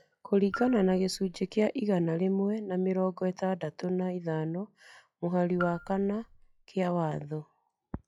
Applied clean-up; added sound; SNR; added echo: classical method log-MMSE.